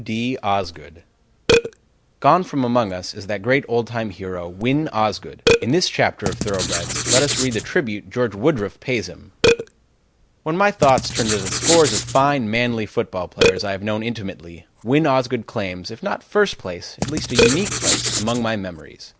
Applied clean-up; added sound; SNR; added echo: none; Writing + Burping, eructation; 3 dB; none.